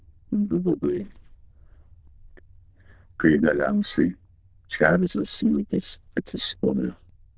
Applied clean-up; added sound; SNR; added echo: neural diffusion model UNIVERSE++.